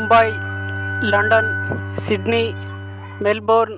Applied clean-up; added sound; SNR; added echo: none; Bowed string instrument + Wind instrument, woodwind instrument; 5 dB; none.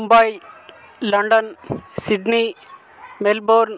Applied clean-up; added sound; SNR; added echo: none; none; none; none.